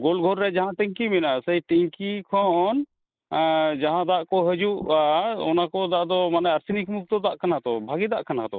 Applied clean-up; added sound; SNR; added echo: neural mask model Resemble Enhance denoiser.